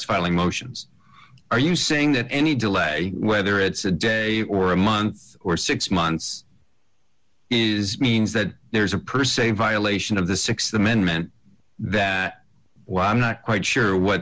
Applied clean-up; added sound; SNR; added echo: none; none; none; none.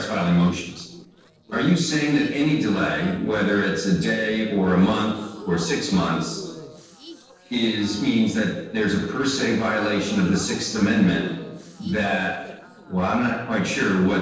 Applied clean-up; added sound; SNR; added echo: neural separator model SepFormer DNS4.